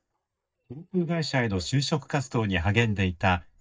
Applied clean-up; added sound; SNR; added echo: neural mask model DeepFilterNet 3.